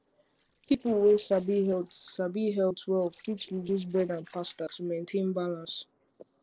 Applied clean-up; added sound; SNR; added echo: neural separator model SepFormer DNS4.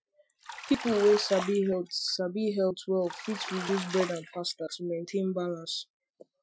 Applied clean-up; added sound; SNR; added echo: classical method Wiener filter.